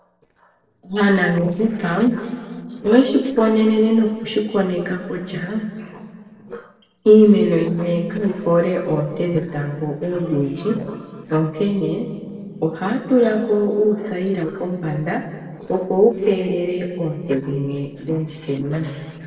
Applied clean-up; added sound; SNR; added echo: neural separator model SepFormer DNS4.